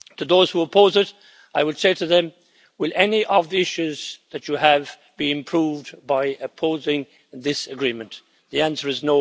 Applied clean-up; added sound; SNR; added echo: none; none; none; none.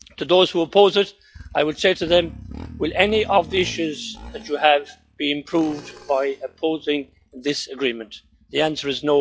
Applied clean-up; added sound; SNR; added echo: classical method log-MMSE.